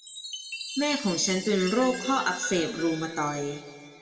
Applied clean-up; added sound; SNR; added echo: none; Chime; 10 dB; reverberation time 1.9 s.